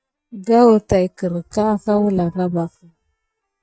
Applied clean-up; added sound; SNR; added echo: neural mask model DeepFilterNet 3.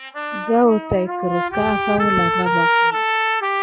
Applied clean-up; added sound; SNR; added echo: classical method log-MMSE.